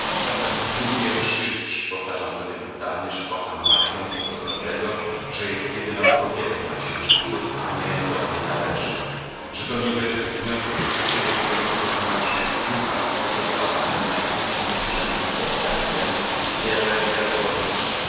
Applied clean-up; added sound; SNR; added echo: none; Bathtub (filling or washing); -4 dB; reverberation time 1.9 s.